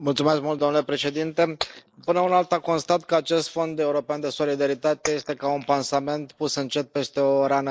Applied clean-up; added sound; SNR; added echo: neural mask model Resemble Enhance denoiser.